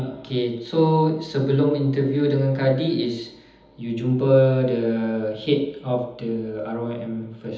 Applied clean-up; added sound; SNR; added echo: none; none; none; reverberation time 1.3 s.